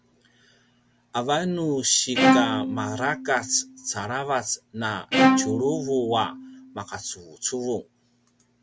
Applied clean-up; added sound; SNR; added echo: none; Bowed string instrument; -2 dB; none.